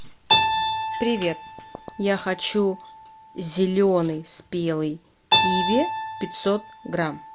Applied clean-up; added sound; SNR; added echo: none; Keyboard (musical); 1 dB; none.